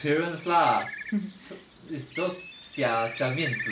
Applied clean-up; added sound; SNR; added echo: none; Bird; 11 dB; none.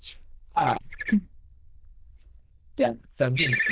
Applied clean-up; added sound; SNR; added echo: neural diffusion model UNIVERSE++.